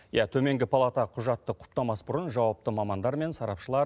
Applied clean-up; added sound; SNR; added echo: none; none; none; none.